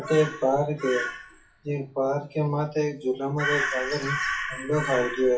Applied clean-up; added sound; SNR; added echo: classical method WPE with log-MMSE.